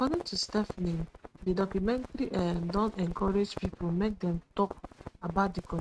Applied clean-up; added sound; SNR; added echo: neural mask model RNNoise.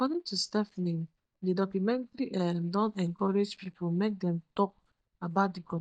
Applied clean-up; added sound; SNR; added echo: neural mask model DeepFilterNet 3.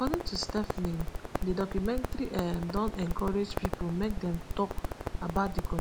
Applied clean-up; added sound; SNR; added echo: none; Crackle; 2 dB; none.